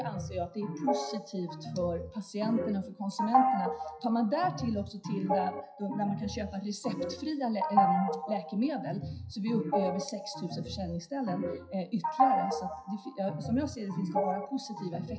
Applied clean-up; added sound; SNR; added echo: classical method WPE with log-MMSE.